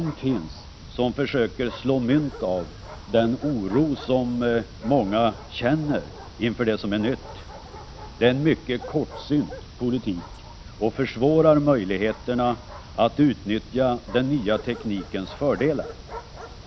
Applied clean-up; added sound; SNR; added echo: none; Bark; 20 dB; none.